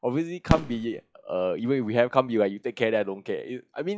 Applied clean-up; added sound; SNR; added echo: classical method log-MMSE.